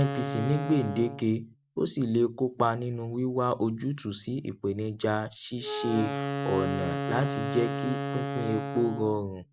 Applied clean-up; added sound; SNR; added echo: none; Wind instrument, woodwind instrument; 6 dB; none.